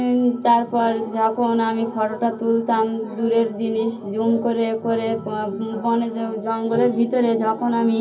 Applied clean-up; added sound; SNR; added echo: none; none; none; reverberation time 0.4 s.